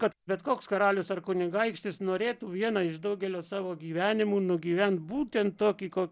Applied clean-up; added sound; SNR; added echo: none; none; none; none.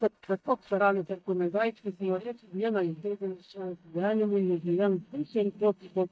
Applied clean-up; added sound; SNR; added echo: neural mask model DeepFilterNet 3.